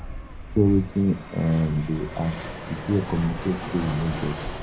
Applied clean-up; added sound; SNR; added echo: none; Fixed-wing aircraft, airplane; 9 dB; reverberation time 0.4 s.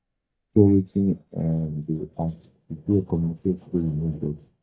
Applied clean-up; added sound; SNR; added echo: neural mask model DeepFilterNet 3.